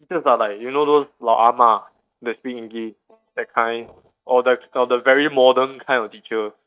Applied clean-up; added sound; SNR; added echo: neural mask model DeepFilterNet 3.